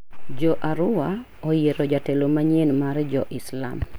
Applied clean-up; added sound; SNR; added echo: none; none; none; none.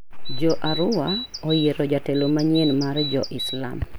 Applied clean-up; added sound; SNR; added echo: none; Bird vocalization, bird call, bird song; 11 dB; none.